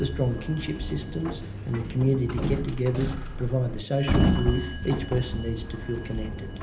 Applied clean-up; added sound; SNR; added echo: none; Sliding door; 1 dB; reverberation time 0.8 s.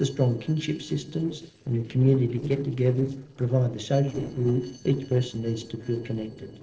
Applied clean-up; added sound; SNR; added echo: neural separator model SepFormer DNS4.